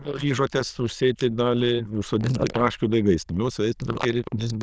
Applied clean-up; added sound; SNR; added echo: neural diffusion model UNIVERSE++.